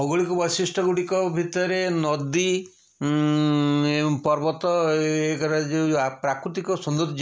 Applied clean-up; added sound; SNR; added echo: none; none; none; none.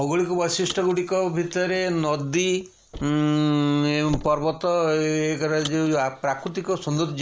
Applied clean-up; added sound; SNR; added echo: none; Car; 18 dB; none.